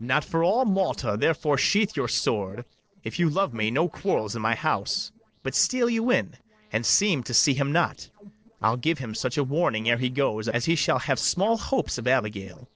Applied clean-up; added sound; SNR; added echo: neural separator model SepFormer DNS4.